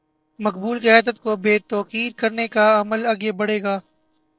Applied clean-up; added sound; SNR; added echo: neural separator model SepFormer DNS4.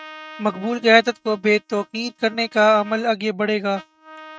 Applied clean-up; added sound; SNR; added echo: neural mask model RNNoise.